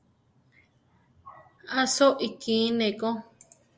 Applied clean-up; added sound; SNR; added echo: none; none; none; none.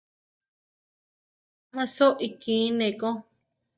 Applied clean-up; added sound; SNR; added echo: neural mask model DeepFilterNet 3.